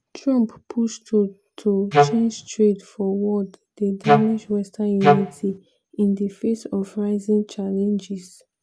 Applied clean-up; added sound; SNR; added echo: none; Wind instrument, woodwind instrument; -3 dB; none.